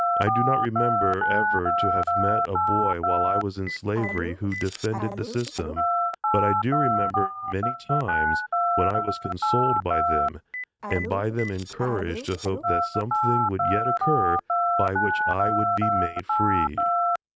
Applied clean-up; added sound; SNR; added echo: neural mask model RNNoise.